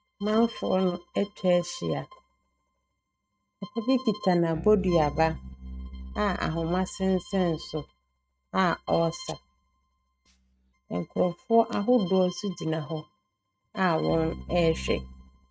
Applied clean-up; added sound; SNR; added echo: neural mask model RNNoise.